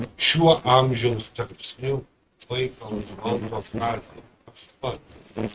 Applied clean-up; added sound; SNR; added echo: neural mask model RNNoise.